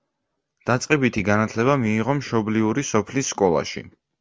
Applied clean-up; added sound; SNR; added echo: none; none; none; none.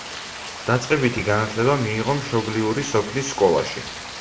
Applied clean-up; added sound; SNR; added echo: none; Rain; 12 dB; reverberation time 0.6 s.